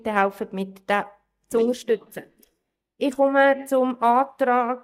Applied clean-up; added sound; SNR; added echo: neural mask model DeepFilterNet 3.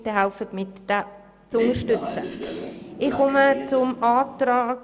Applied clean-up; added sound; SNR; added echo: none; Train; 10 dB; none.